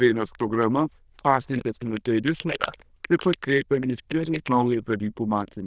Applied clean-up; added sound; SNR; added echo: neural diffusion model UNIVERSE++.